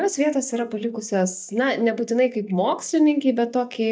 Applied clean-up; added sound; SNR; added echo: neural mask model DeepFilterNet 3.